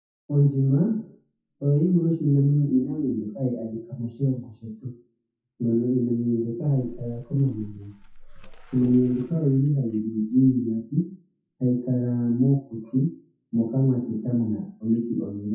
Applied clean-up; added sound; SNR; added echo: classical method WPE with log-MMSE.